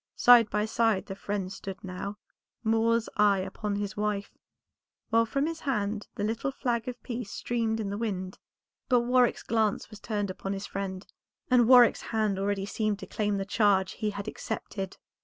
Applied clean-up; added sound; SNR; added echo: none; none; none; none.